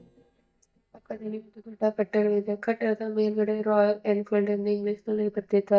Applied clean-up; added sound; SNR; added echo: neural mask model DeepFilterNet 3.